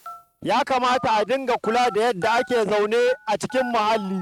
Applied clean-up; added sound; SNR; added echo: neural mask model RNNoise.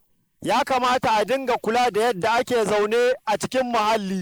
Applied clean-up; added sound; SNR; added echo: neural mask model Resemble Enhance denoiser.